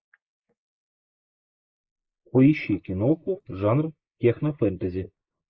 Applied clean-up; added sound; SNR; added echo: neural mask model Resemble Enhance denoiser.